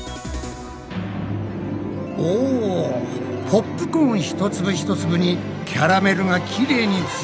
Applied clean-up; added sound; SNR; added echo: none; none; none; none.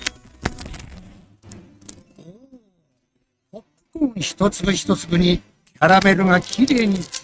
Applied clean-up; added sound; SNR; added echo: neural mask model RNNoise.